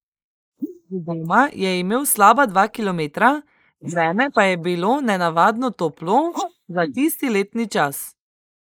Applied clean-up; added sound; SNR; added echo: neural mask model Resemble Enhance denoiser.